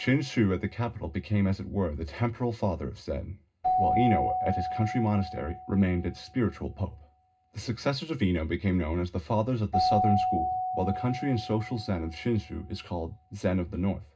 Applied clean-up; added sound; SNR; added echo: none; Keyboard (musical); 5 dB; reverberation time 0.2 s.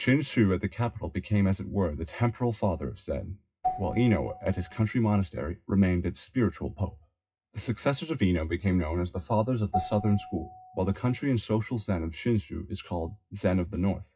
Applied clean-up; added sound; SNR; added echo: classical method WPE with log-MMSE.